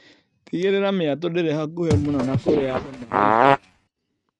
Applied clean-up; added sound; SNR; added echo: neural mask model RNNoise.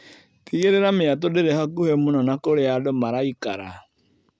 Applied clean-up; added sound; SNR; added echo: none; none; none; none.